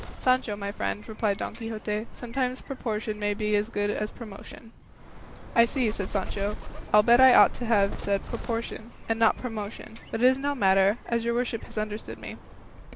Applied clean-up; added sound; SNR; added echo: none; Bird; 11 dB; none.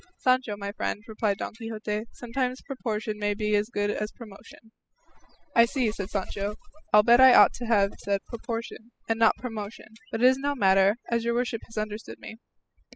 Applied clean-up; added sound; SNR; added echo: classical method spectral subtraction.